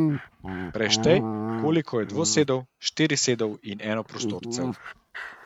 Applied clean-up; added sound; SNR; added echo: neural mask model RNNoise.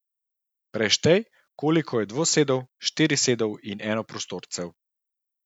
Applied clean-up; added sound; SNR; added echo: none; none; none; none.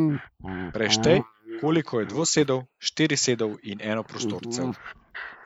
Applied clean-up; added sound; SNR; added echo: neural mask model Resemble Enhance denoiser.